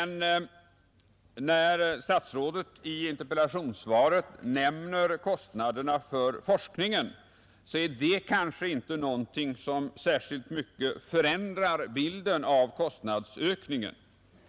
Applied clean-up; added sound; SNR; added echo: none; none; none; none.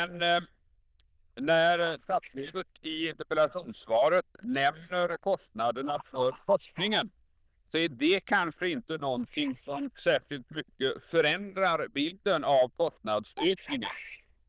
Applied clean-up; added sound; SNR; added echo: neural diffusion model UNIVERSE++.